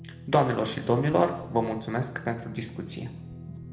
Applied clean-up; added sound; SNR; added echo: none; Guitar; 14 dB; reverberation time 0.8 s.